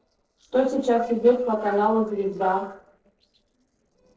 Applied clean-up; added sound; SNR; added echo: neural separator model SepFormer DNS4.